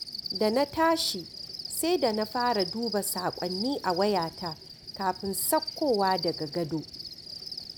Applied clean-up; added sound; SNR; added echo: none; Cricket; 10 dB; none.